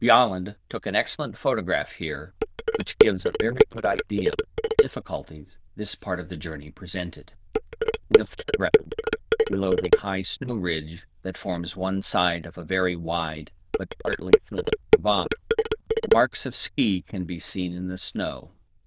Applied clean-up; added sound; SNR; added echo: neural diffusion model UNIVERSE++.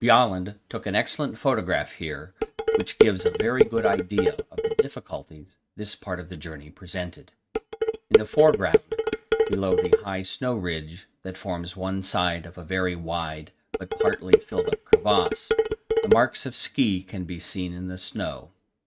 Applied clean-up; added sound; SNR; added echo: neural mask model RNNoise.